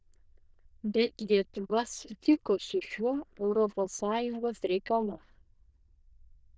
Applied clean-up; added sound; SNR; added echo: neural diffusion model UNIVERSE++.